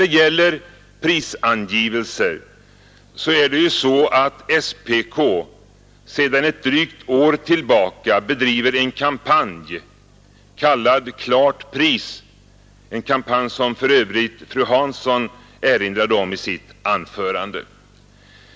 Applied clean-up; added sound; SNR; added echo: none; none; none; none.